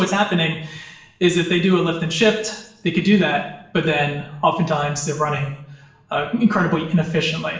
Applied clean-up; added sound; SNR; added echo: none; none; none; reverberation time 0.7 s.